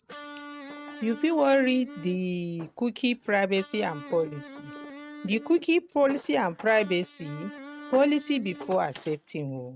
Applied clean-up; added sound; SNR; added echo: neural mask model RNNoise.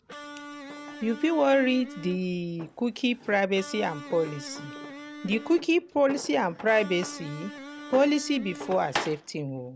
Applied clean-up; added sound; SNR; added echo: none; Drawer open or close + Electric guitar; 13 dB; none.